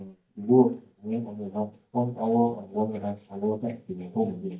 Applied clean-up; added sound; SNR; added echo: neural mask model DeepFilterNet 3.